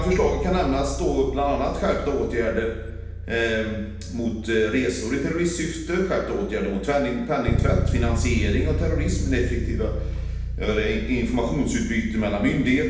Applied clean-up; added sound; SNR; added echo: none; Bass guitar; 4 dB; reverberation time 0.9 s.